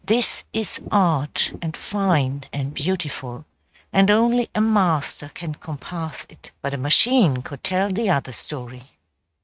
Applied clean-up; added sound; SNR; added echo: neural mask model RNNoise.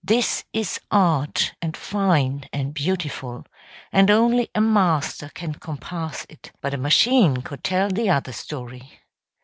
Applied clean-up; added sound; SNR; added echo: none; none; none; none.